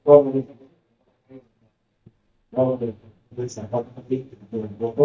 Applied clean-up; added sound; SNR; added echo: neural mask model DeepFilterNet 3.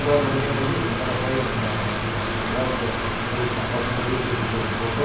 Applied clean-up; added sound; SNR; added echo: none; Mechanical fan; -1 dB; reverberation time 0.9 s.